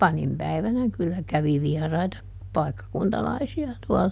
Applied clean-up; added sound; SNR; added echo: none; none; none; none.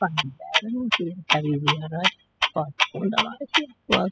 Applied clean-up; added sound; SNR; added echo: classical method spectral subtraction.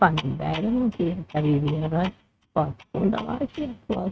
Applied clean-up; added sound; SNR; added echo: neural mask model RNNoise.